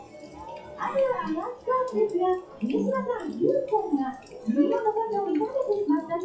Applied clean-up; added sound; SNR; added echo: classical method WPE with log-MMSE.